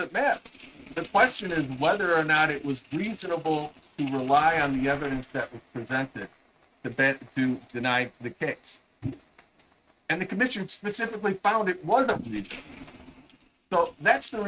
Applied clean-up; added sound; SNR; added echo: neural mask model RNNoise.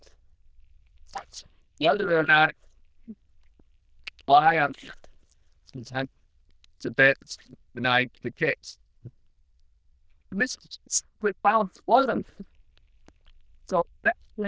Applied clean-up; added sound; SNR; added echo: neural diffusion model UNIVERSE++.